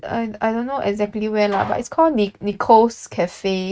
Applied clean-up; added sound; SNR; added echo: neural mask model RNNoise.